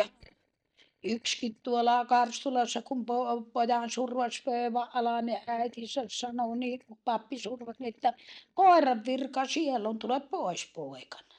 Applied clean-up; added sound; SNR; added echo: neural mask model DeepFilterNet 3.